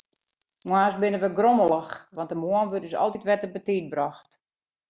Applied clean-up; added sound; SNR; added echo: none; Chime; 6 dB; none.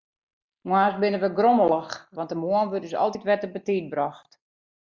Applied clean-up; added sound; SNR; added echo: neural mask model Resemble Enhance denoiser.